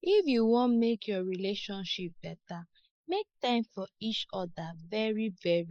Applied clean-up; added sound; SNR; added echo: neural mask model Resemble Enhance denoiser.